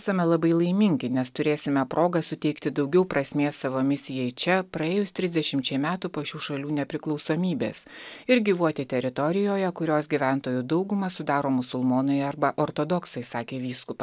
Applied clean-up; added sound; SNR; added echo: none; none; none; none.